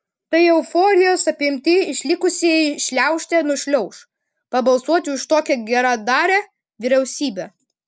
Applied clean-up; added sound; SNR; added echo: none; none; none; none.